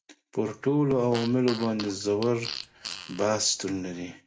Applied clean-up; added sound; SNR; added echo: none; Fart; 14 dB; reverberation time 0.3 s.